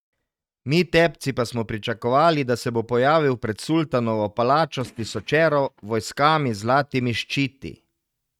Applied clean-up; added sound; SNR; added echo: neural mask model RNNoise.